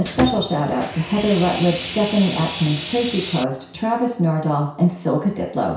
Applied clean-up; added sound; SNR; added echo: none; Sawing; 9 dB; reverberation time 0.6 s.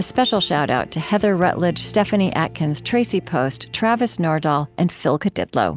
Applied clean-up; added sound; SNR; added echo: none; none; none; none.